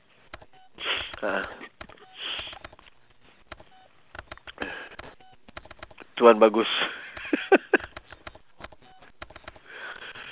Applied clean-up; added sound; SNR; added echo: none; Computer keyboard; 20 dB; none.